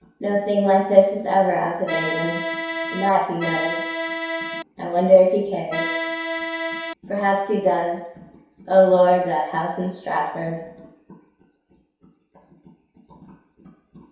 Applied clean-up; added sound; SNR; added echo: none; Accordion; 4 dB; reverberation time 0.7 s.